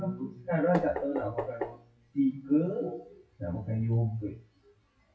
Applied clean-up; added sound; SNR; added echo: classical method WPE with log-MMSE.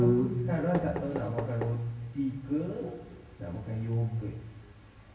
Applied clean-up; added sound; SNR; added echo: none; Knock; 13 dB; reverberation time 1.2 s.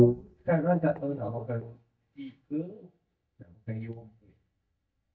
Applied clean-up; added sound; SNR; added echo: neural mask model DeepFilterNet 3.